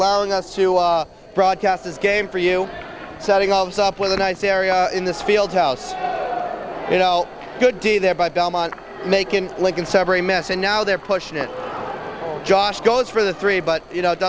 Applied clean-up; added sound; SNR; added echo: none; none; none; none.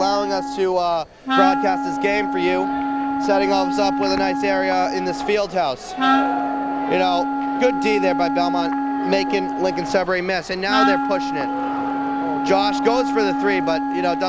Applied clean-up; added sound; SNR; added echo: none; Wind instrument, woodwind instrument; 0 dB; none.